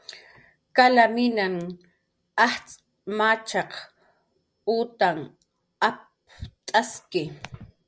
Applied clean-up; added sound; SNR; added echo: none; none; none; none.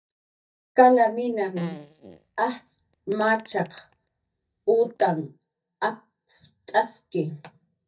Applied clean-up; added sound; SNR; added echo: neural mask model DeepFilterNet 3.